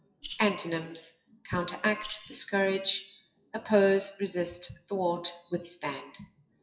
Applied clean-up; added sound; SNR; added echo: classical method WPE with log-MMSE.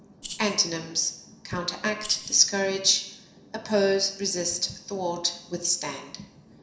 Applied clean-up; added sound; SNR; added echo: none; Rattle (instrument); 12 dB; reverberation time 0.7 s.